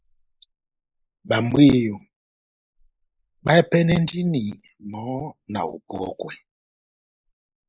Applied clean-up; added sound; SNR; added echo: neural mask model Resemble Enhance denoiser.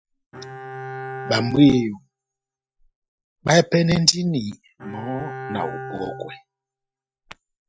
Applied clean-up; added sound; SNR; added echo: classical method Wiener filter.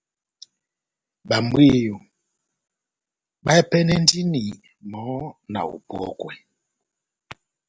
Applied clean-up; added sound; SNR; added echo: none; none; none; none.